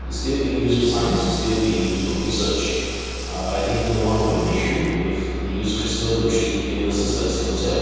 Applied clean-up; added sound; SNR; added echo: none; Sink (filling or washing); 18 dB; reverberation time 2.2 s.